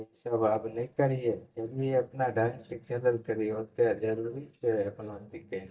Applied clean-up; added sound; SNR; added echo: neural mask model DeepFilterNet 3.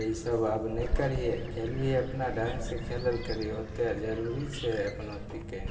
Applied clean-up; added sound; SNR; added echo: none; Bird; 5 dB; reverberation time 2.0 s.